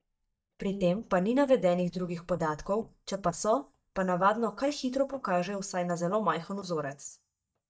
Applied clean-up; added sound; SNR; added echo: neural mask model DeepFilterNet 3.